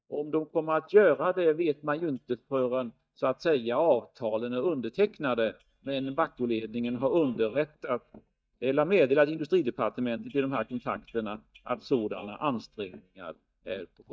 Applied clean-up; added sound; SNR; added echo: neural mask model DeepFilterNet 3.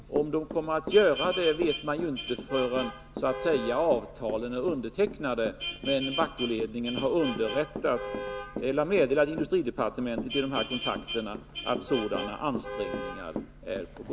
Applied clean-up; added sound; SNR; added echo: none; Vehicle horn, car horn, honking + Walk, footsteps / Run; 8 dB; none.